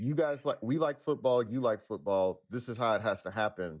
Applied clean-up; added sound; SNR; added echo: neural mask model DeepFilterNet 3.